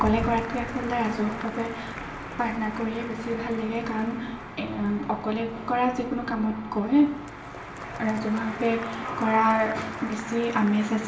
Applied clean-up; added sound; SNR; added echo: none; Applause; 14 dB; reverberation time 0.8 s.